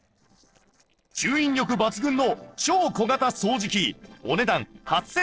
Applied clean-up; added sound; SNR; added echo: neural separator model SepFormer DNS4.